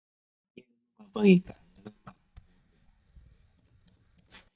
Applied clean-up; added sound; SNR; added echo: neural mask model DeepFilterNet 3.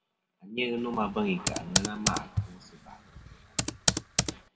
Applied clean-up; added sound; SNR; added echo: none; Computer keyboard; -3 dB; reverberation time 1.4 s.